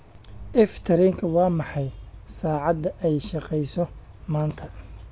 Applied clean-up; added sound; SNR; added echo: none; none; none; none.